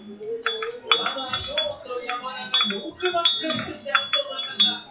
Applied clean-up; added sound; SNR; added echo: classical method WPE with log-MMSE.